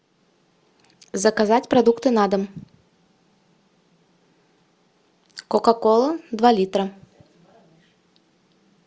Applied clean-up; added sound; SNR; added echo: none; none; none; none.